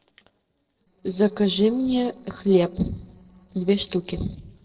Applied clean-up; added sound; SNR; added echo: neural separator model SepFormer DNS4.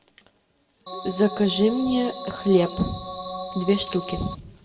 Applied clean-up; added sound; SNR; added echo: none; Organ; 10 dB; reverberation time 0.9 s.